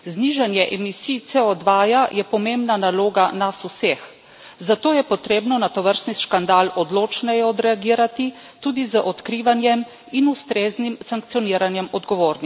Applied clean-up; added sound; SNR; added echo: none; none; none; none.